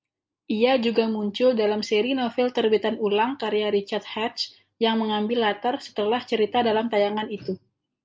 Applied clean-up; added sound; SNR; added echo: none; none; none; none.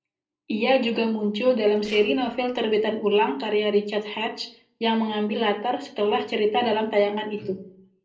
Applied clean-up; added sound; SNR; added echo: neural separator model SepFormer DNS4.